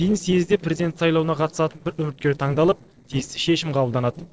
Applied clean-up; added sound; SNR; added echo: neural separator model SepFormer DNS4.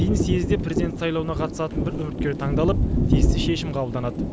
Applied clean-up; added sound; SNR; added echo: none; Thunder; -3 dB; none.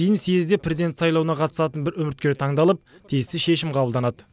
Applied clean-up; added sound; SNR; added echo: none; none; none; none.